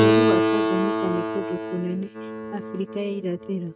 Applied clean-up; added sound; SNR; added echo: neural mask model RNNoise.